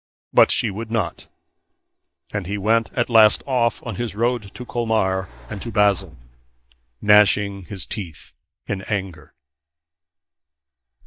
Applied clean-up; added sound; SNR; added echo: neural mask model DeepFilterNet 3.